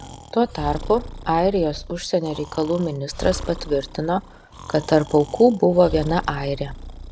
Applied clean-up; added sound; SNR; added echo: none; Breathing; 13 dB; none.